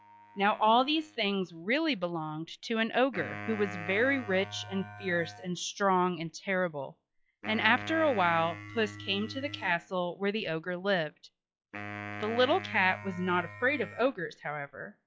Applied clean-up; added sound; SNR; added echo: classical method log-MMSE.